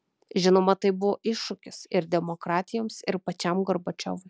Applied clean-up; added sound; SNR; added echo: none; none; none; none.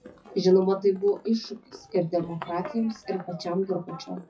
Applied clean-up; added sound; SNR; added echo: classical method WPE with log-MMSE.